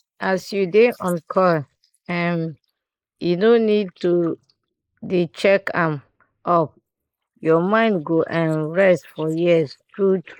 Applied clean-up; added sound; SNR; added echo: neural mask model Resemble Enhance denoiser.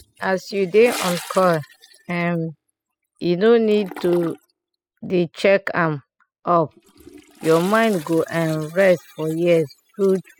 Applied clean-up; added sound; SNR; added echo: classical method spectral subtraction.